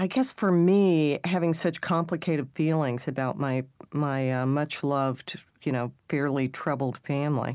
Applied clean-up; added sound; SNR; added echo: none; none; none; none.